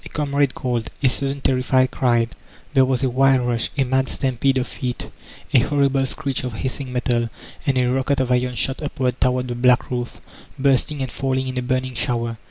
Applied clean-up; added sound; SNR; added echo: none; none; none; none.